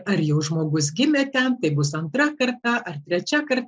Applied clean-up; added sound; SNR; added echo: none; none; none; none.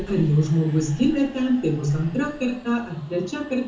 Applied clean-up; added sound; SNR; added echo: none; Subway, metro, underground; 19 dB; reverberation time 0.6 s.